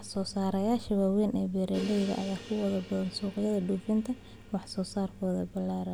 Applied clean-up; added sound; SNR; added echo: none; Crash cymbal; 18 dB; none.